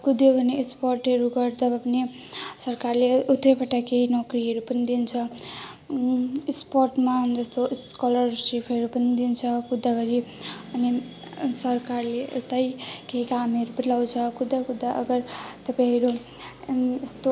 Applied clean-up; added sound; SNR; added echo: none; none; none; none.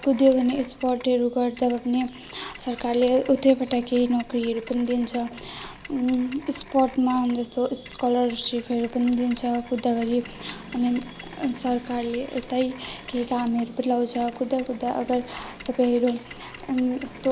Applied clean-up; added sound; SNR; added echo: none; Mechanisms; 20 dB; none.